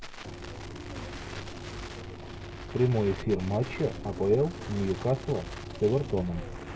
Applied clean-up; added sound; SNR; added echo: none; Crackle; 14 dB; none.